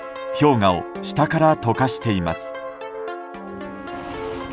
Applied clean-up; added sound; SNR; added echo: none; Trumpet; 20 dB; none.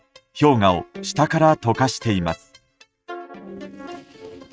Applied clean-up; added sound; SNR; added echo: neural mask model RNNoise.